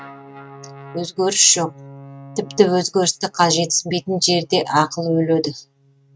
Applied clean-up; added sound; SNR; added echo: neural mask model RNNoise.